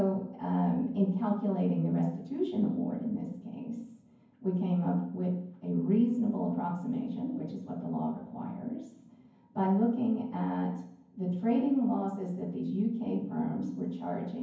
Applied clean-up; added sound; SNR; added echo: none; none; none; reverberation time 0.9 s.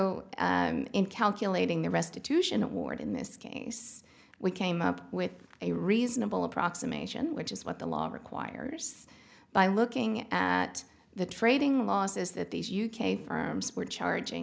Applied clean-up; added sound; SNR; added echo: none; none; none; none.